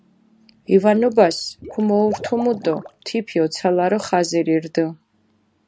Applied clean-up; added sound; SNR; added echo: none; Liquid; 17 dB; none.